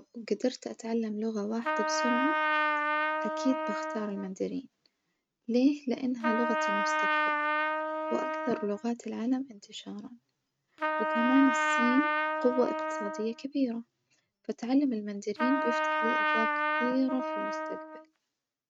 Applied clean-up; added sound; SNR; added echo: neural mask model RNNoise.